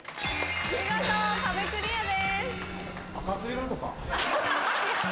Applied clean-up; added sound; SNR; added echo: none; Electric guitar + Hi-hat; 8 dB; none.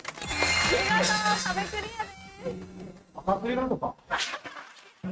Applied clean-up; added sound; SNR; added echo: neural mask model RNNoise.